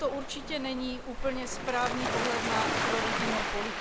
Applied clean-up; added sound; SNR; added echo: none; Waves, surf; -1 dB; none.